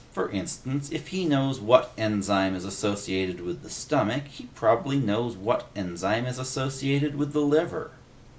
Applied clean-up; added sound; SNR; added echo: none; none; none; none.